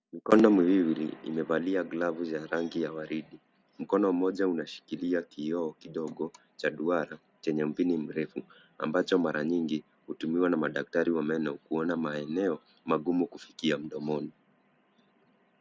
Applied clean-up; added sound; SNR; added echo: none; none; none; none.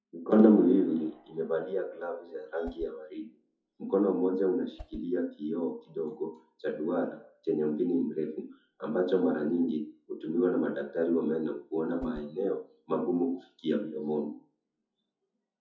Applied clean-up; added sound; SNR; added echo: classical method WPE with log-MMSE.